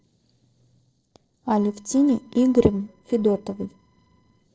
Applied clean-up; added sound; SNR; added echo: neural separator model SepFormer DNS4.